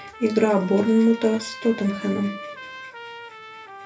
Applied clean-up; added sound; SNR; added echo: none; Trumpet; 15 dB; reverberation time 0.3 s.